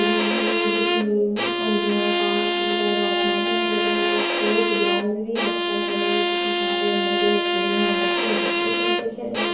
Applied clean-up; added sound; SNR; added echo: none; Bowed string instrument; -3 dB; reverberation time 0.8 s.